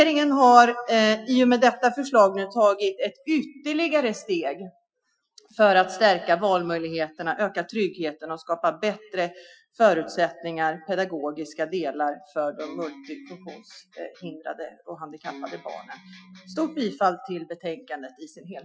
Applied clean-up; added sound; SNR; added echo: classical method Wiener filter.